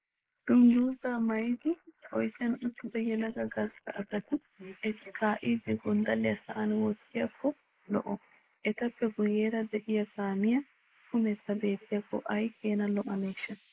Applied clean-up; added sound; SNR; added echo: neural mask model Resemble Enhance denoiser.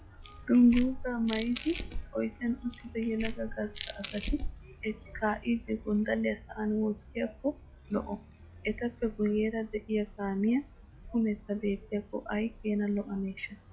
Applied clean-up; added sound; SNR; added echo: classical method log-MMSE.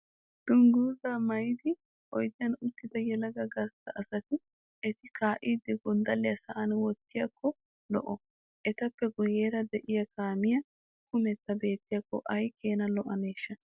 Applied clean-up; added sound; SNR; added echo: none; none; none; none.